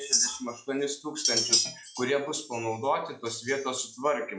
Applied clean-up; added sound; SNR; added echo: classical method log-MMSE.